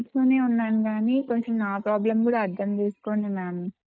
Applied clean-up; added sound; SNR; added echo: neural mask model DeepFilterNet 3.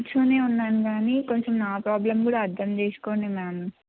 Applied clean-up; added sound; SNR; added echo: none; none; none; none.